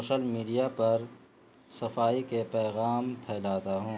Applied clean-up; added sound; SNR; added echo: none; none; none; none.